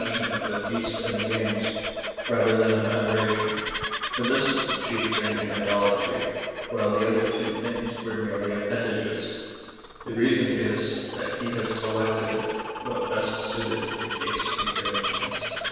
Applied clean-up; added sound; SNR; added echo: none; Bird vocalization, bird call, bird song; 5 dB; reverberation time 1.9 s.